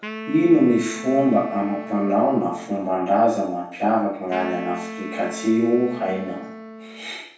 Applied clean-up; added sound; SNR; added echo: none; Wind instrument, woodwind instrument; 14 dB; reverberation time 0.6 s.